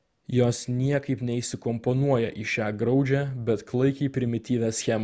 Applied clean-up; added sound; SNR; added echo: none; none; none; none.